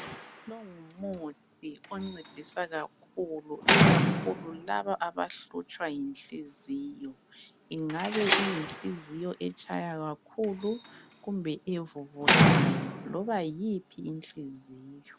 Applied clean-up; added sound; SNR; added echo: none; Slam; -4 dB; none.